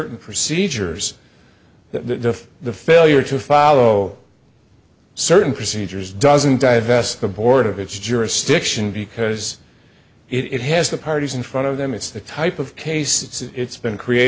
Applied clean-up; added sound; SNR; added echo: none; none; none; none.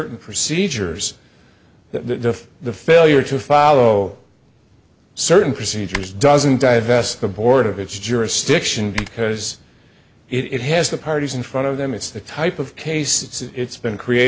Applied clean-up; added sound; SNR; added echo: none; Typing; 16 dB; none.